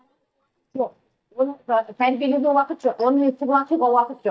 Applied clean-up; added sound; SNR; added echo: neural mask model DeepFilterNet 3.